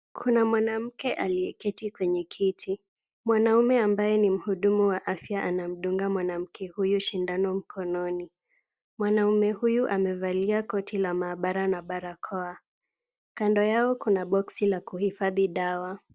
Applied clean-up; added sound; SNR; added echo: none; none; none; none.